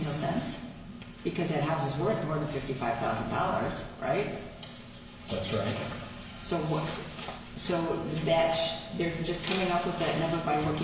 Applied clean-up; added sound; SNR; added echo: none; none; none; reverberation time 0.9 s.